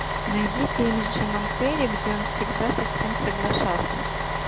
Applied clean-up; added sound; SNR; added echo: none; Bus; 0 dB; none.